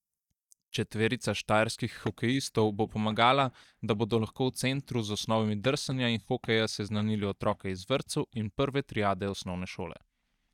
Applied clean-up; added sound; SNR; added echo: neural mask model DeepFilterNet 3.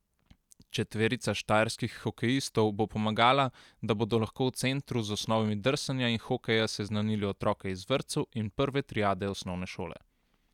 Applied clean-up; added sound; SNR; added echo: none; none; none; none.